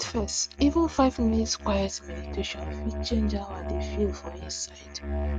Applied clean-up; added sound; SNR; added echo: neural mask model RNNoise.